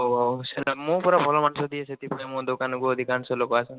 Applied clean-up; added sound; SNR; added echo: neural mask model Resemble Enhance denoiser.